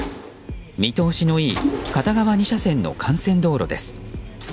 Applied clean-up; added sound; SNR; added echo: none; Mechanisms; 11 dB; none.